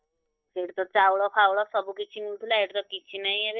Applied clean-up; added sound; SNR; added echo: neural mask model DeepFilterNet 3.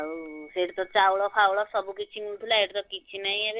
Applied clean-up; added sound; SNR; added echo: none; Bell; 11 dB; none.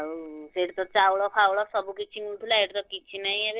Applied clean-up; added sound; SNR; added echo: neural separator model SepFormer DNS4.